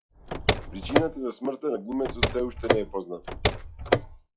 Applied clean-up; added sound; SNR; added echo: classical method log-MMSE.